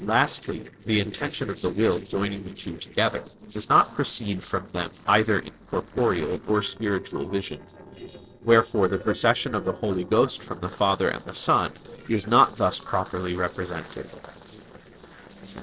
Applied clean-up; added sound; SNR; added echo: neural separator model SepFormer DNS4.